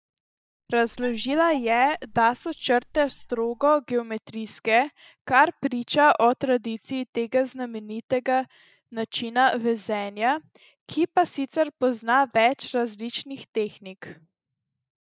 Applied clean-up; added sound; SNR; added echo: neural mask model DeepFilterNet 3.